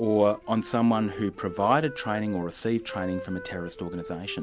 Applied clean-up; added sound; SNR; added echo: none; Wind instrument, woodwind instrument; 14 dB; none.